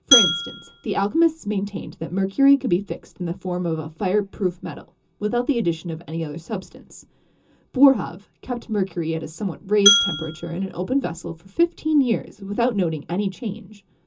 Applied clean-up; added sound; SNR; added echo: none; Glass; 0 dB; reverberation time 0.2 s.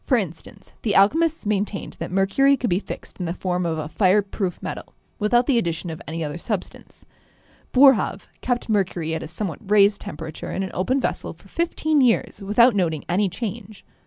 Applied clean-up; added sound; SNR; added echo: none; none; none; none.